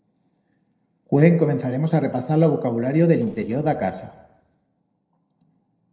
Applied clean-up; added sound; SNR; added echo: neural separator model SepFormer DNS4.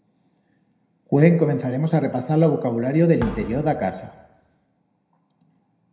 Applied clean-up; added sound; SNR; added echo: none; Thump, thud; 15 dB; reverberation time 0.8 s.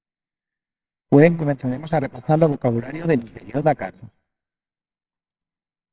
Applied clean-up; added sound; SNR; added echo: neural separator model SepFormer WHAMR!.